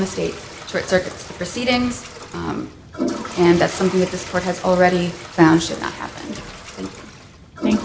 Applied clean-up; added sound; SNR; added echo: none; Toilet flush; 11 dB; none.